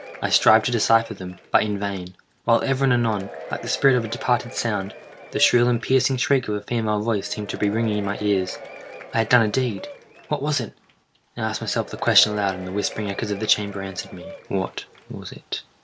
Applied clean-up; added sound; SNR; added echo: none; Applause / Crowd / Cheering; 16 dB; none.